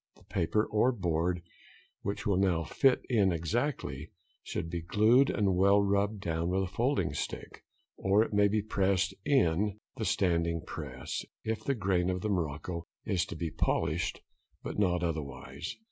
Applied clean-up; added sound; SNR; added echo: none; none; none; none.